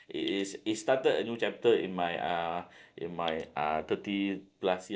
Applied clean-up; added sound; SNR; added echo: neural separator model SepFormer DNS4.